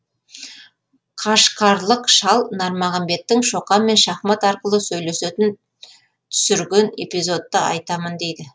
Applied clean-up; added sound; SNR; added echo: none; none; none; none.